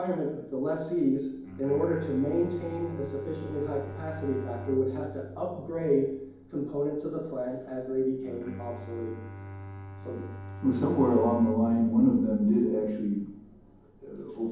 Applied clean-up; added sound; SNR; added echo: none; Bowed string instrument; 14 dB; reverberation time 1.2 s.